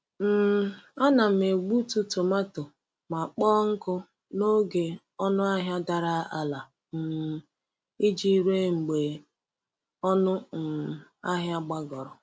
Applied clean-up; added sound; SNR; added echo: none; none; none; none.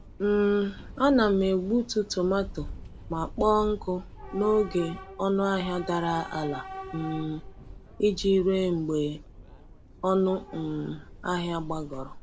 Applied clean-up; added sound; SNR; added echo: none; Subway, metro, underground / Train; 14 dB; none.